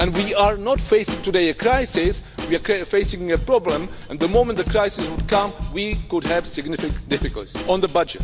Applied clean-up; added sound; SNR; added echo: none; Snare drum / Drum kit; 7 dB; none.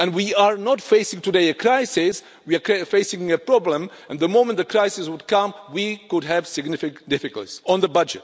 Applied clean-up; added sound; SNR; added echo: none; none; none; none.